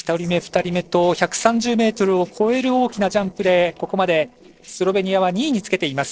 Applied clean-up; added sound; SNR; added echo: neural separator model SepFormer DNS4.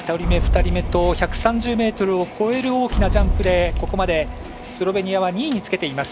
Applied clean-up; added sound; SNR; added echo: none; Boom; 1 dB; none.